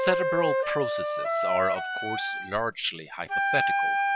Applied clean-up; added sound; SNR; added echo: none; Wind instrument, woodwind instrument; -4 dB; none.